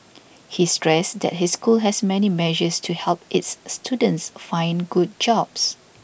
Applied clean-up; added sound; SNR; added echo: none; none; none; none.